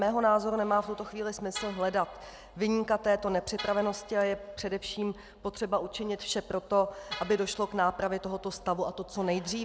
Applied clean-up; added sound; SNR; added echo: none; Vehicle horn, car horn, honking; 17 dB; none.